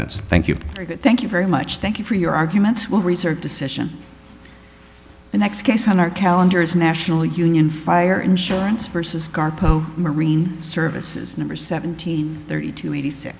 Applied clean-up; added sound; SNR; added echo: none; none; none; none.